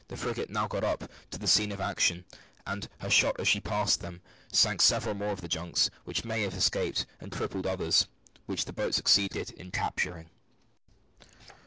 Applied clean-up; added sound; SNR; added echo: none; none; none; none.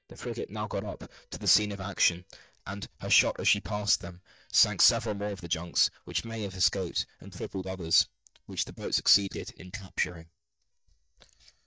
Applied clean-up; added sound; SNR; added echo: neural mask model DeepFilterNet 3.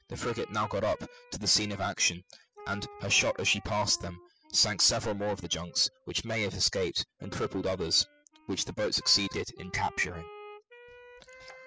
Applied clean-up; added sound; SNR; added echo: classical method spectral subtraction.